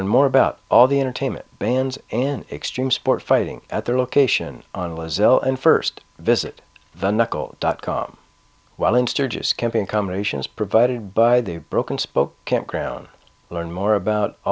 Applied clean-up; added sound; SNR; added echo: none; none; none; none.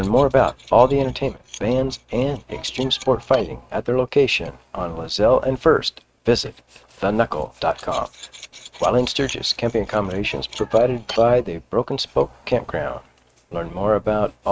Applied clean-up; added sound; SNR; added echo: neural mask model RNNoise.